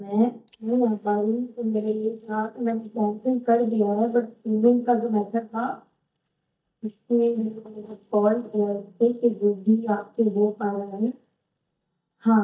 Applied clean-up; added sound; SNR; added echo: neural mask model DeepFilterNet 3.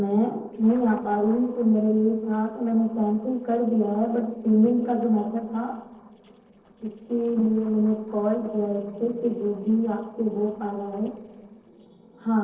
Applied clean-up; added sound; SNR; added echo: neural separator model SepFormer DNS4.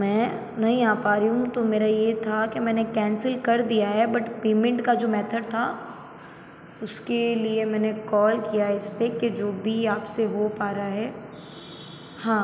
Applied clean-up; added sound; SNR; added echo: none; none; none; none.